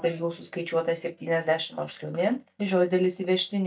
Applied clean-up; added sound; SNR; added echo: neural mask model DeepFilterNet 3.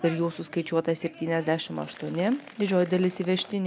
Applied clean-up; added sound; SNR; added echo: none; none; none; none.